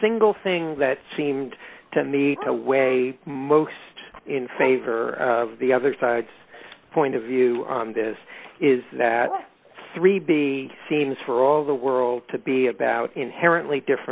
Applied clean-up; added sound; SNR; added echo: none; Bark; 20 dB; none.